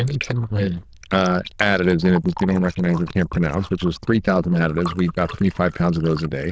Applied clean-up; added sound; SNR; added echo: neural diffusion model UNIVERSE++.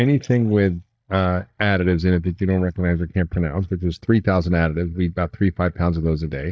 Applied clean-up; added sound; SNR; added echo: neural mask model DeepFilterNet 3.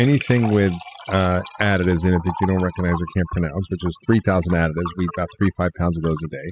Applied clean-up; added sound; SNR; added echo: classical method spectral subtraction.